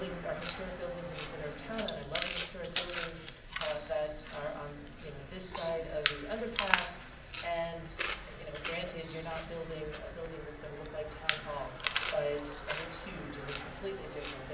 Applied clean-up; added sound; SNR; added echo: none; Chewing, mastication; -2 dB; reverberation time 0.9 s.